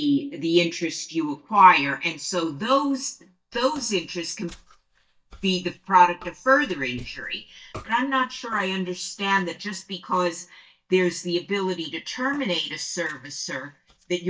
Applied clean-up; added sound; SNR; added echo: neural mask model DeepFilterNet 3.